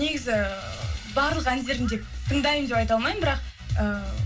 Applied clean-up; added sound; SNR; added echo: none; none; none; reverberation time 0.2 s.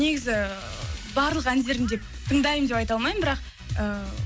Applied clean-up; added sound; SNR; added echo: none; none; none; none.